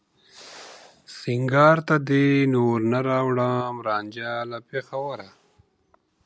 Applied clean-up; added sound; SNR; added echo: none; none; none; none.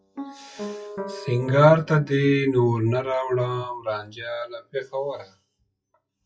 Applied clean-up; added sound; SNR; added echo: classical method WPE with log-MMSE.